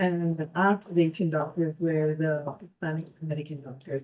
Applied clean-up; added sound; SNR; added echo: neural mask model DeepFilterNet 3.